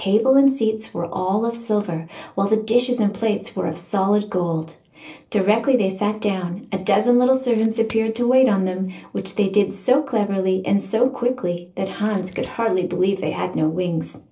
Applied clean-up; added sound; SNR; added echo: neural separator model SepFormer DNS4.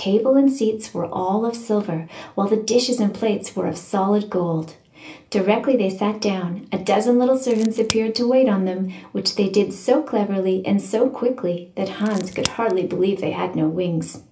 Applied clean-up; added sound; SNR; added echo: none; Crack; 14 dB; reverberation time 0.3 s.